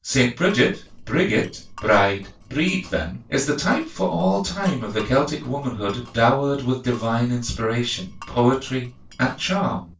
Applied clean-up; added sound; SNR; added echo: neural separator model SepFormer DNS4.